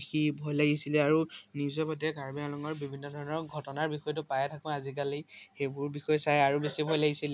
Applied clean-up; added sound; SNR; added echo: none; none; none; none.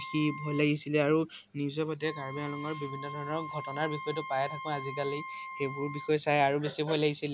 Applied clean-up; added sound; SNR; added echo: none; Wind instrument, woodwind instrument; 12 dB; none.